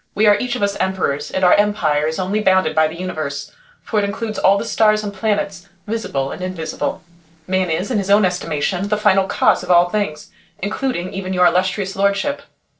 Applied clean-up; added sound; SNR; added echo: neural separator model SepFormer DNS4.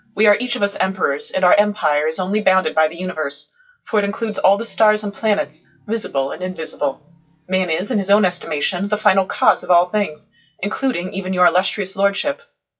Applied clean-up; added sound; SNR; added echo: classical method WPE with log-MMSE.